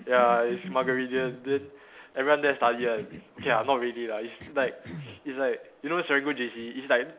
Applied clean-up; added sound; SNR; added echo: none; Cough; 18 dB; none.